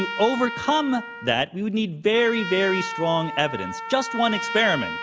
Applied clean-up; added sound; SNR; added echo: none; Trumpet; 8 dB; none.